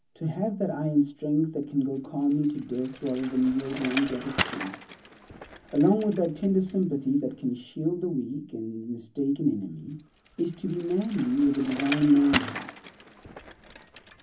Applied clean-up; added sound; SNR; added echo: none; Bicycle; 13 dB; reverberation time 0.3 s.